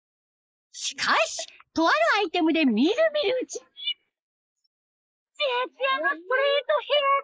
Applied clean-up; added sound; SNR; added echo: neural mask model Resemble Enhance denoiser.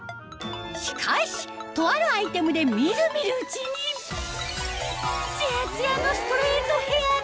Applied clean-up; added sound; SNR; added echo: none; Ringtone; 19 dB; none.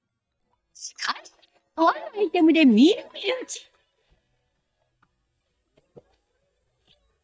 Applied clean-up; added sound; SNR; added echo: neural mask model DeepFilterNet 3.